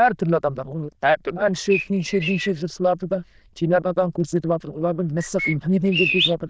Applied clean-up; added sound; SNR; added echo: neural diffusion model UNIVERSE++.